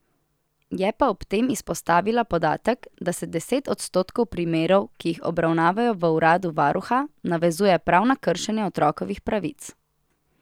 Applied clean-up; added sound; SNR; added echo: none; none; none; none.